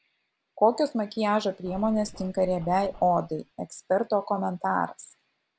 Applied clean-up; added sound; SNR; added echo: none; Scratching (performance technique); 19 dB; none.